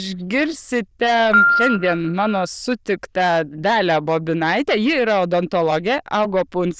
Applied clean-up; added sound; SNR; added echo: neural diffusion model UNIVERSE++.